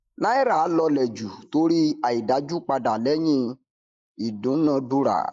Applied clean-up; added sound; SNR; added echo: neural mask model Resemble Enhance denoiser.